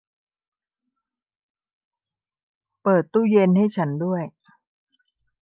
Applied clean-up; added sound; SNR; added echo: none; none; none; none.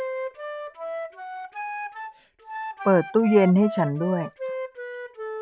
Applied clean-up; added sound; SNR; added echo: none; Wind instrument, woodwind instrument; 8 dB; none.